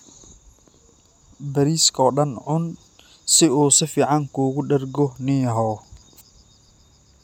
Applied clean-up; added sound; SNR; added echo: none; none; none; none.